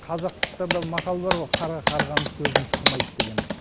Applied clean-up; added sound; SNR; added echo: none; Computer keyboard; -3 dB; none.